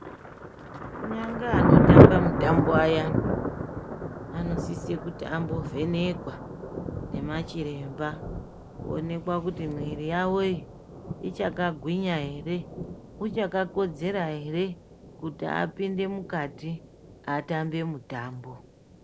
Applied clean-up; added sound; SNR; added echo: none; Thunder; -3 dB; none.